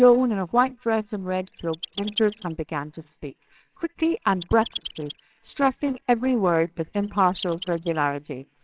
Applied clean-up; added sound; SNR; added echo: neural separator model SepFormer WHAMR!.